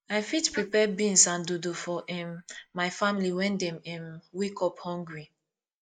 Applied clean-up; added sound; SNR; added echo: neural mask model Resemble Enhance denoiser.